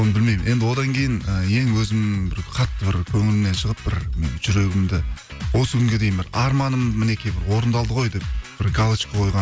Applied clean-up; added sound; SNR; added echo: none; none; none; none.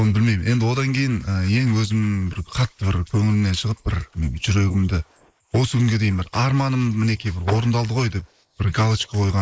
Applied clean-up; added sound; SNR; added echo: neural mask model Resemble Enhance denoiser.